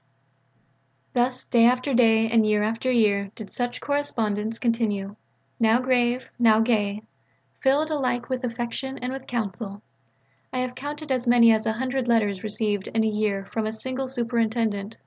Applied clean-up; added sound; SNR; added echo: none; none; none; none.